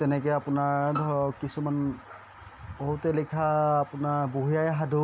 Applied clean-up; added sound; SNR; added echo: none; Bowed string instrument; 14 dB; none.